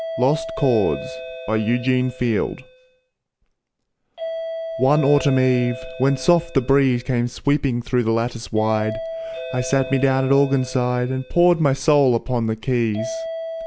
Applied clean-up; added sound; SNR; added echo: none; Doorbell; 12 dB; none.